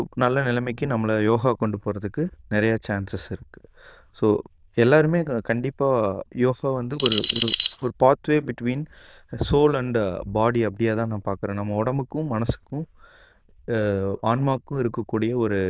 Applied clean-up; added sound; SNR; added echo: neural diffusion model UNIVERSE++.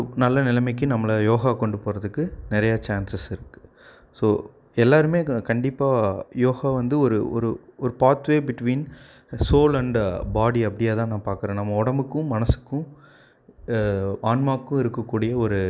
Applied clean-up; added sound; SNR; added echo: none; none; none; none.